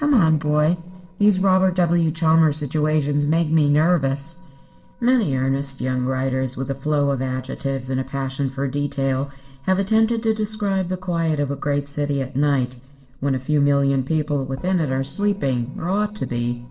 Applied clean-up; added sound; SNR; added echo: neural separator model SepFormer DNS4.